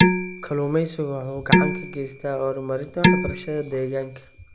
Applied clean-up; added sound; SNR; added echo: none; Dishes, pots, and pans; -4 dB; none.